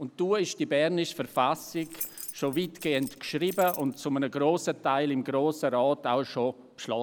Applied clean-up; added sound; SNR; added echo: none; Keys jangling; 15 dB; none.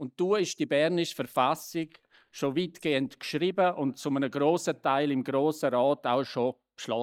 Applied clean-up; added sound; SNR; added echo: neural mask model DeepFilterNet 3.